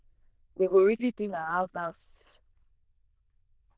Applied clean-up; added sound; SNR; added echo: neural diffusion model UNIVERSE++.